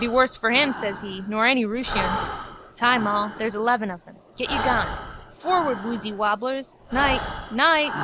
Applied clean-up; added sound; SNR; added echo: none; Breathing; 8 dB; none.